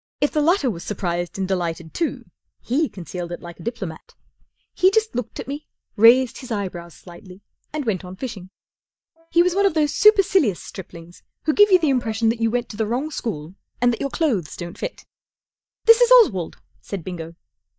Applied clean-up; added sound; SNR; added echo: neural mask model DeepFilterNet 3.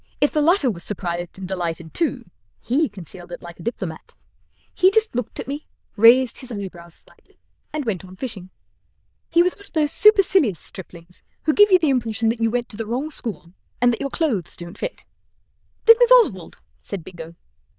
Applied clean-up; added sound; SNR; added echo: neural diffusion model UNIVERSE++.